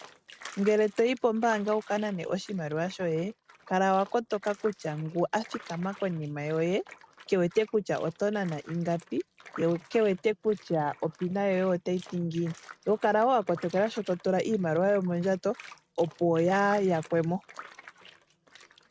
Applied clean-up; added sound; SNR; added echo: neural mask model RNNoise.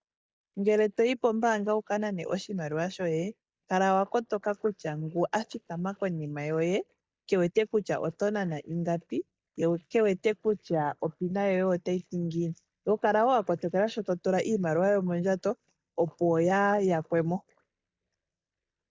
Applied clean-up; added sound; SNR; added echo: neural mask model DeepFilterNet 3.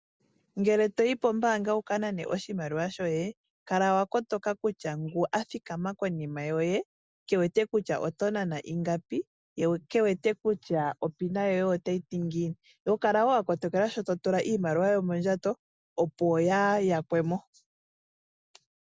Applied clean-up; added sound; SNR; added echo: none; none; none; none.